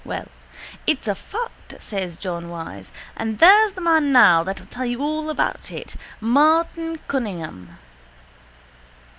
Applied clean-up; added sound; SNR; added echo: none; none; none; none.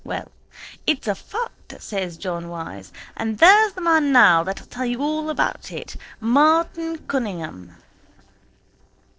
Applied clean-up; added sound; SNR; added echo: neural separator model SepFormer DNS4.